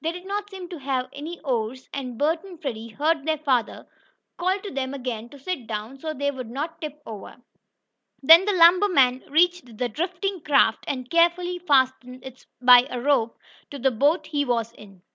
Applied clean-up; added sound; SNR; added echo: none; none; none; none.